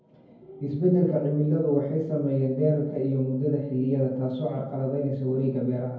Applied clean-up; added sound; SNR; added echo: none; none; none; reverberation time 0.9 s.